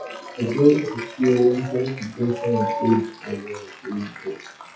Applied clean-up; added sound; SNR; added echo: classical method WPE with log-MMSE.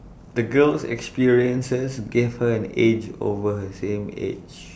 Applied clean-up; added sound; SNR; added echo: none; none; none; none.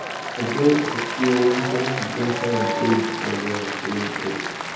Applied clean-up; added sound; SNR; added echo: none; Applause; 4 dB; reverberation time 0.8 s.